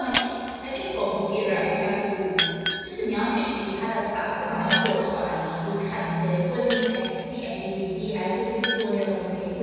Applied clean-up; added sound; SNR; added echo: none; Shatter; 5 dB; reverberation time 2.1 s.